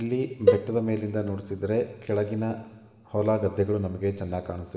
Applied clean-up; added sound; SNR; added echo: none; Cowbell; -1 dB; reverberation time 1.7 s.